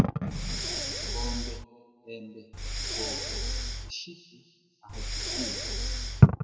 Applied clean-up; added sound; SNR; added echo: none; Breathing; 2 dB; reverberation time 1.8 s.